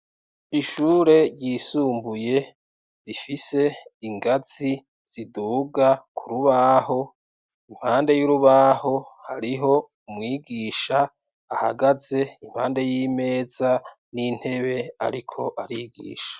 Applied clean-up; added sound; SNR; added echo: none; none; none; none.